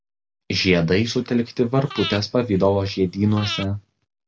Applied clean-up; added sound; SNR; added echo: none; Breathing; 14 dB; none.